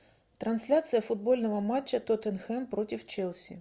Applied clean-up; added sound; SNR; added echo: none; none; none; none.